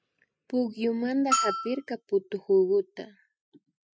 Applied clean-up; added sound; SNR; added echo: classical method Wiener filter.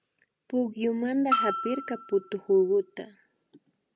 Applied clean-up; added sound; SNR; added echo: none; Bell; 4 dB; none.